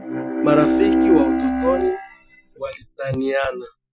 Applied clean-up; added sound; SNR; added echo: classical method Wiener filter.